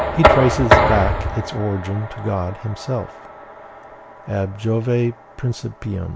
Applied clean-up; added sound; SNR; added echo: none; Knock; -1 dB; none.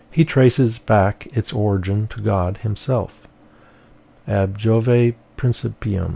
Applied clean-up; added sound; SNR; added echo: none; none; none; none.